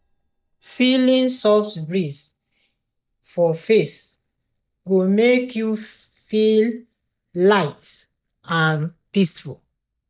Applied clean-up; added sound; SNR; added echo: neural mask model DeepFilterNet 3.